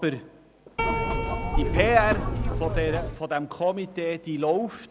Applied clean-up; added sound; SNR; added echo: none; Keyboard (musical); -1 dB; none.